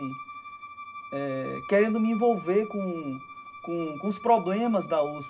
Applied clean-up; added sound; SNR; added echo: none; Bowed string instrument; 14 dB; reverberation time 0.4 s.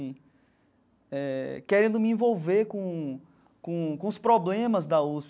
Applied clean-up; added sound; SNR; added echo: none; none; none; none.